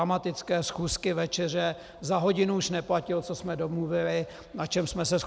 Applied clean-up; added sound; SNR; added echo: none; none; none; none.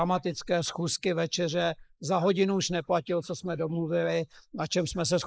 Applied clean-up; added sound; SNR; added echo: neural mask model Resemble Enhance denoiser.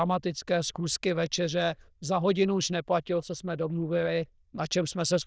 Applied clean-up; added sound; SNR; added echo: neural diffusion model UNIVERSE++.